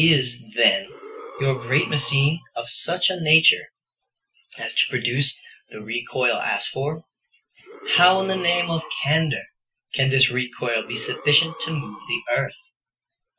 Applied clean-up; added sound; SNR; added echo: classical method Wiener filter.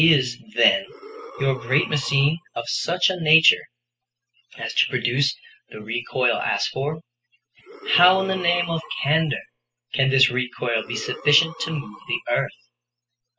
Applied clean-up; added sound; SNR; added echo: classical method spectral subtraction.